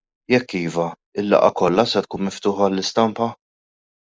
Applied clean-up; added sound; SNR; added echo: neural mask model Resemble Enhance denoiser.